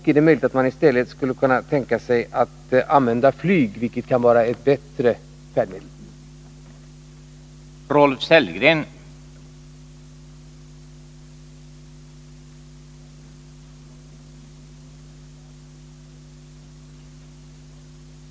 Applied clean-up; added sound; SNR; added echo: none; none; none; none.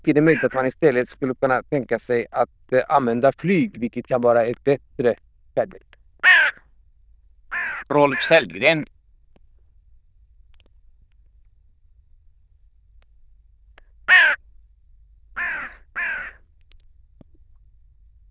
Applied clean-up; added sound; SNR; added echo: neural diffusion model UNIVERSE++.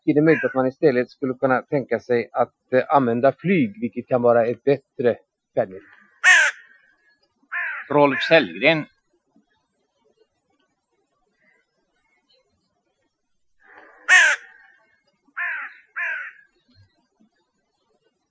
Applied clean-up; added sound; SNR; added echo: classical method Wiener filter.